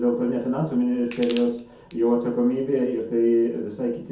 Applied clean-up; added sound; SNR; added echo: none; Crushing; 18 dB; reverberation time 0.6 s.